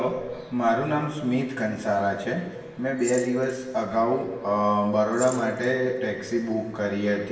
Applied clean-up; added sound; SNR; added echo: none; Rattle / Keys jangling; 19 dB; reverberation time 1.2 s.